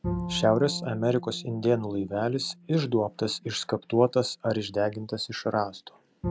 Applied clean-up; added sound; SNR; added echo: none; Bowed string instrument; 12 dB; none.